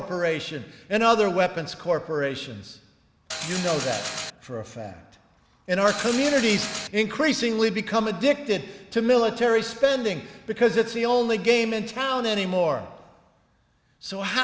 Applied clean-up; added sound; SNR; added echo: none; Mechanisms; 7 dB; none.